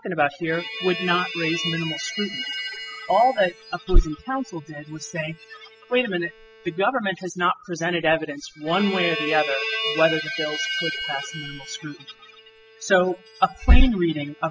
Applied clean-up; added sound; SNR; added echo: classical method spectral subtraction.